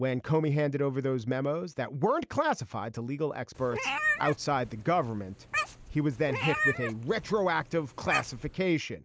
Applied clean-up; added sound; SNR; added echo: none; Meow; 5 dB; none.